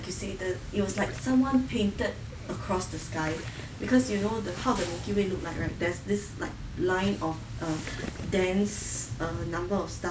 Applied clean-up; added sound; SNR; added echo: none; Gurgling / Liquid + Electric guitar; 18 dB; none.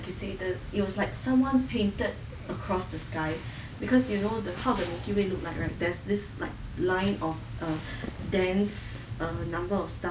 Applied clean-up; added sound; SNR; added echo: none; none; none; none.